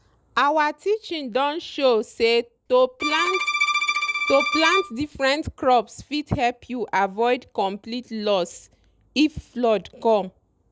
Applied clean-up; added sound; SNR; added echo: none; Bowed string instrument; 1 dB; none.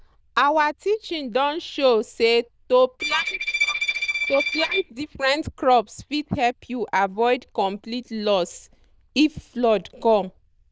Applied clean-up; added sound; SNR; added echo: neural diffusion model UNIVERSE++.